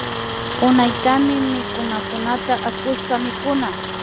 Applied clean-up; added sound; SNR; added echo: none; Tools; 3 dB; none.